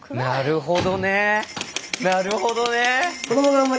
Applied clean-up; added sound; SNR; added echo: none; none; none; none.